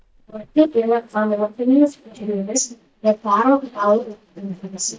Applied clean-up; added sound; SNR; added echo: neural mask model DeepFilterNet 3.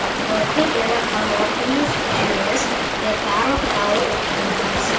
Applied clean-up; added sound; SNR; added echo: none; Stream; -3 dB; reverberation time 0.4 s.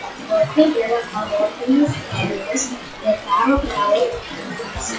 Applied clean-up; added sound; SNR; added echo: classical method WPE with log-MMSE.